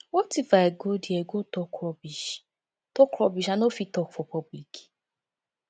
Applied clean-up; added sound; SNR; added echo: none; none; none; none.